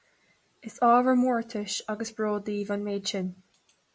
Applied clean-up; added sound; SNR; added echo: none; none; none; none.